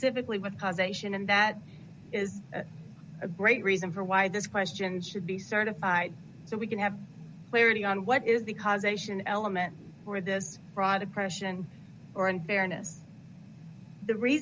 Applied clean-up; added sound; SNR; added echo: none; none; none; none.